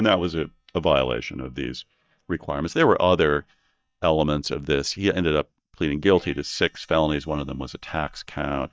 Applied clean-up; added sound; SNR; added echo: neural mask model DeepFilterNet 3.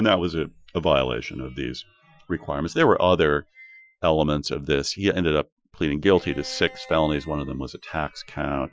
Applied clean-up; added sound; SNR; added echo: classical method Wiener filter.